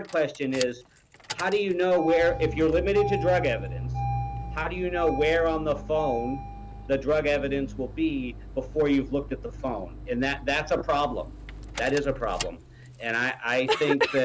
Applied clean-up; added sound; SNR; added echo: none; Engine starting; 7 dB; none.